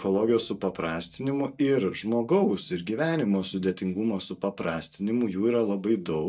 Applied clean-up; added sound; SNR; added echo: neural mask model DeepFilterNet 3.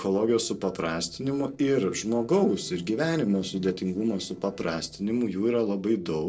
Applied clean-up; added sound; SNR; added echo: neural separator model SepFormer DNS4.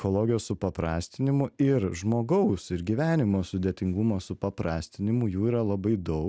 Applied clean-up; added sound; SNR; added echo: none; none; none; none.